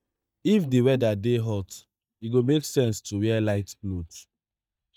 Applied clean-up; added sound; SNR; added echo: neural mask model DeepFilterNet 3.